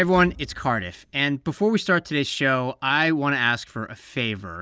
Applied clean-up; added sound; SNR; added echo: none; Thump, thud; 19 dB; none.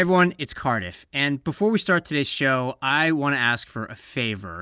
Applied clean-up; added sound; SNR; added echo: none; none; none; none.